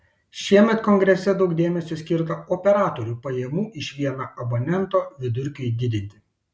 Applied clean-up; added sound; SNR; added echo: none; none; none; none.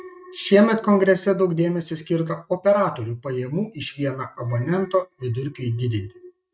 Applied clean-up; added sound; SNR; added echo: neural mask model RNNoise.